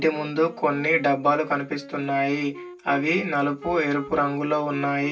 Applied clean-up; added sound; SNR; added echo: none; Wind instrument, woodwind instrument; 18 dB; reverberation time 0.1 s.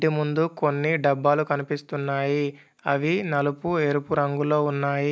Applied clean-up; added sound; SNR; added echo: none; none; none; none.